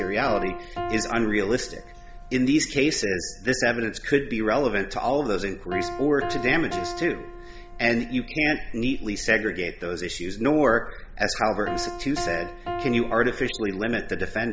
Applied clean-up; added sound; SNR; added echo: none; Piano; 12 dB; none.